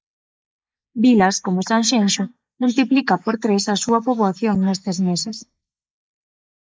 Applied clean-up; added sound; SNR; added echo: neural mask model Resemble Enhance denoiser.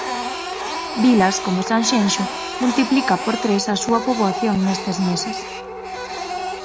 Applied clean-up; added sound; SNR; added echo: none; Printer; 6 dB; none.